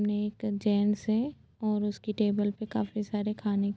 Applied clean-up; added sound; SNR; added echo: none; none; none; none.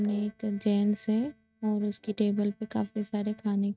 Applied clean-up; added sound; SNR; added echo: neural mask model RNNoise.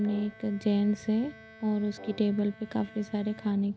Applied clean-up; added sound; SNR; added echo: none; Brass instrument + Bowed string instrument; 20 dB; none.